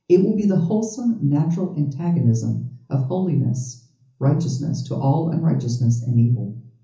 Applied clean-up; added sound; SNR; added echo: none; none; none; reverberation time 0.7 s.